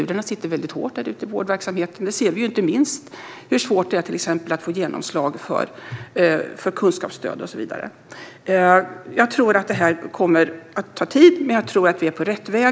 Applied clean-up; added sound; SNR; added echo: none; none; none; none.